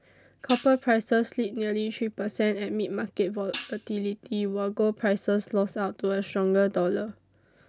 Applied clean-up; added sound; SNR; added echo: none; Hi-hat; 10 dB; none.